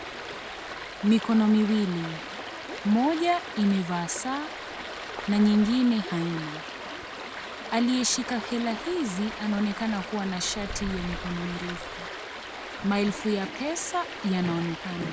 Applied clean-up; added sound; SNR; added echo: none; Stream; 9 dB; none.